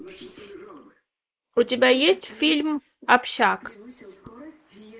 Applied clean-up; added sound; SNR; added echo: neural mask model Resemble Enhance denoiser.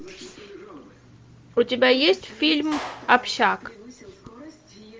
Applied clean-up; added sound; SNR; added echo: none; Clapping; 16 dB; none.